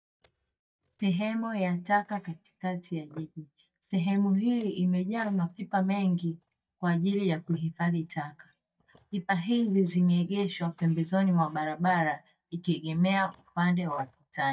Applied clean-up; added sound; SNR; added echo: neural mask model DeepFilterNet 3.